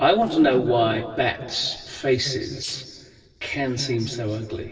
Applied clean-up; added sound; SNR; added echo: neural separator model SepFormer DNS4.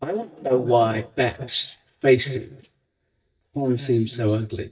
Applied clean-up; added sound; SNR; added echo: neural mask model DeepFilterNet 3.